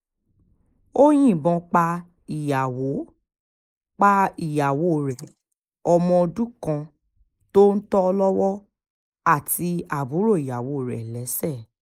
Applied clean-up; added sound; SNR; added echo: neural mask model Resemble Enhance denoiser.